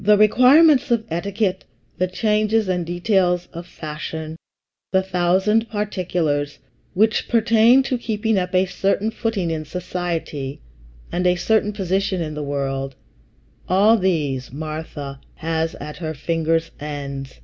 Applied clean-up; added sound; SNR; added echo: none; none; none; none.